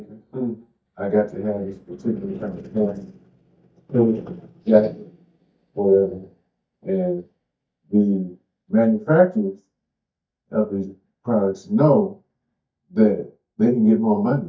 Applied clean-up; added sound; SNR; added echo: neural mask model DeepFilterNet 3.